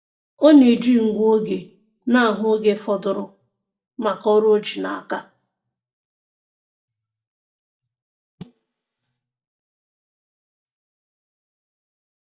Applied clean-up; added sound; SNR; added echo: neural mask model DeepFilterNet 3.